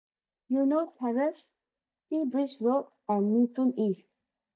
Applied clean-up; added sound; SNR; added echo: neural mask model DeepFilterNet 3.